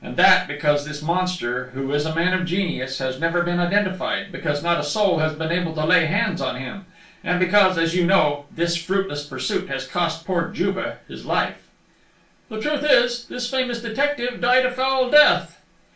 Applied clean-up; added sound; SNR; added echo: none; none; none; reverberation time 0.3 s.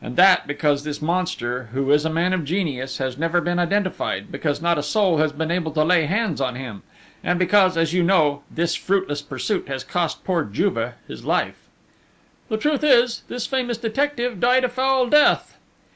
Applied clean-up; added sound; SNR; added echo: none; none; none; none.